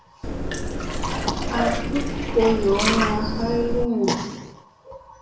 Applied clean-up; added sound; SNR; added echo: none; Liquid; 0 dB; reverberation time 1.0 s.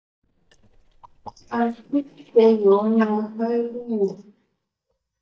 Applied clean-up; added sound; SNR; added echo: neural mask model DeepFilterNet 3.